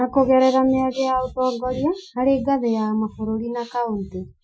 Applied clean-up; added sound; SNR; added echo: classical method Wiener filter.